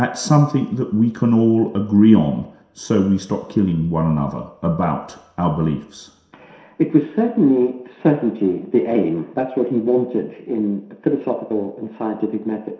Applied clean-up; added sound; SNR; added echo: none; none; none; reverberation time 0.7 s.